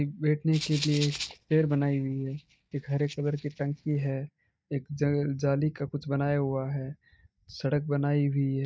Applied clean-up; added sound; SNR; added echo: neural mask model DeepFilterNet 3.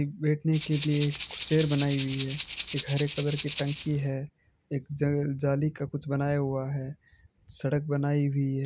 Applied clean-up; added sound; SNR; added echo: none; Rattle (instrument); 6 dB; none.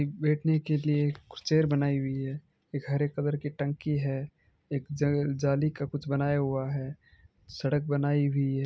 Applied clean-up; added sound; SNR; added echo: none; none; none; none.